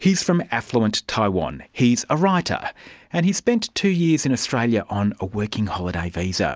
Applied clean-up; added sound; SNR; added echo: none; none; none; none.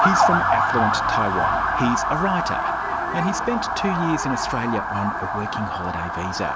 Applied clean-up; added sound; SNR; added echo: none; Motor vehicle (road) / Siren; -4 dB; none.